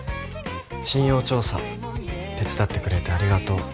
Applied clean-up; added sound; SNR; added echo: none; none; none; none.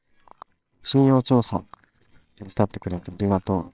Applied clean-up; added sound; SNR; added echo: neural separator model SepFormer WHAMR!.